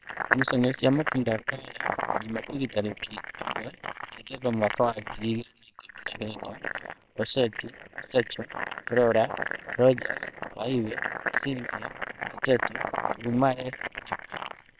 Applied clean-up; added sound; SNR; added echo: neural separator model SepFormer WHAMR!.